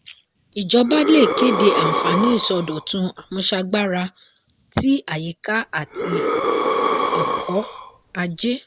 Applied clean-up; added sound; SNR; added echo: none; Breathing; 1 dB; none.